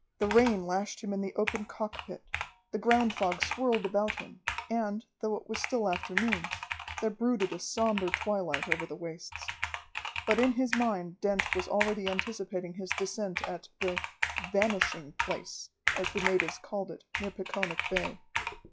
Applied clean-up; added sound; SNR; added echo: classical method log-MMSE.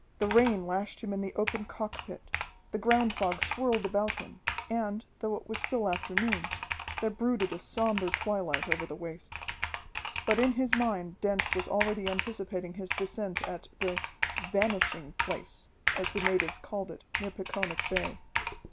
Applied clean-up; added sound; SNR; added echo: none; Computer keyboard; 4 dB; none.